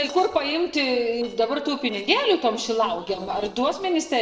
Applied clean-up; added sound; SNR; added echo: neural separator model SepFormer DNS4.